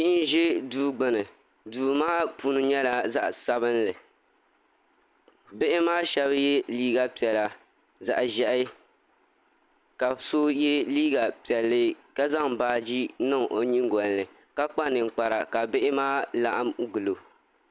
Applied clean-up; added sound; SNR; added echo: none; none; none; none.